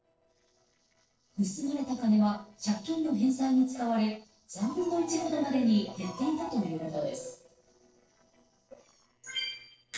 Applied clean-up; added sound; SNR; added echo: neural separator model SepFormer DNS4.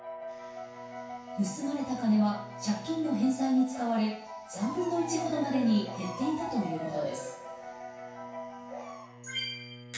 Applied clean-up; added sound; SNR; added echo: none; Bowed string instrument; 17 dB; reverberation time 0.7 s.